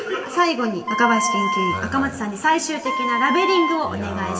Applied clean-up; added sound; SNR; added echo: none; Wind instrument, woodwind instrument; 4 dB; reverberation time 1.8 s.